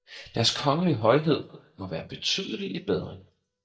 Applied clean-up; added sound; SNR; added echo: neural mask model DeepFilterNet 3.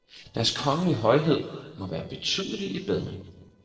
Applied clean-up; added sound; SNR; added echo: neural separator model SepFormer DNS4.